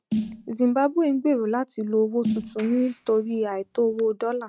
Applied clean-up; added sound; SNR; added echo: neural mask model RNNoise.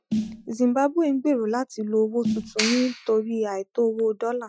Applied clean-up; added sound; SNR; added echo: classical method Wiener filter.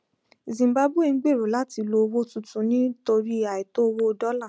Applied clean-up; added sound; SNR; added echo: none; none; none; none.